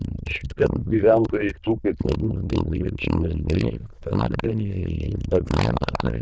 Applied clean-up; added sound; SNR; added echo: neural diffusion model UNIVERSE++.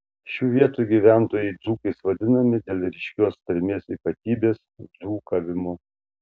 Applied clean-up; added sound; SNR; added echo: none; none; none; none.